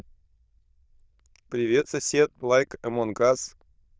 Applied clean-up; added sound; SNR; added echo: neural diffusion model UNIVERSE++.